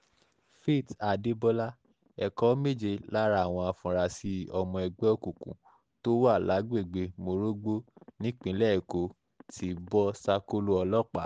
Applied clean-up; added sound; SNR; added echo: none; none; none; none.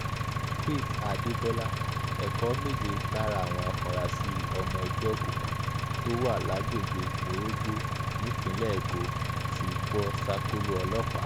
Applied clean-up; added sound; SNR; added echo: none; Engine; -4 dB; none.